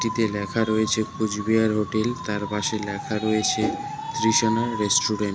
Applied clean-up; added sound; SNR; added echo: none; none; none; none.